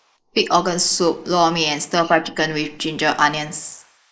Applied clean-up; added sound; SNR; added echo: neural mask model Resemble Enhance denoiser.